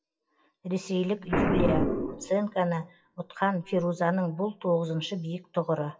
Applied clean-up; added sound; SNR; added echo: classical method WPE with log-MMSE.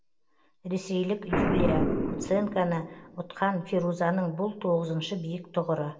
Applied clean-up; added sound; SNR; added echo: none; Boom; 4 dB; reverberation time 0.2 s.